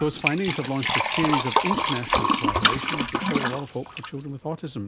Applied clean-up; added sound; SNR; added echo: none; Liquid; -4 dB; none.